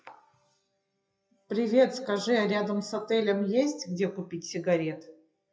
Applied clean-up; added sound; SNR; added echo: classical method WPE with log-MMSE.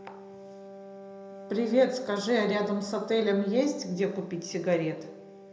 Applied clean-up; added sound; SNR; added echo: none; Wind instrument, woodwind instrument; 16 dB; reverberation time 0.6 s.